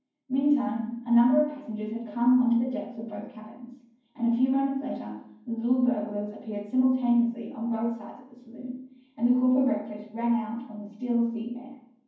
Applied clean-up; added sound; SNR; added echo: none; none; none; reverberation time 0.9 s.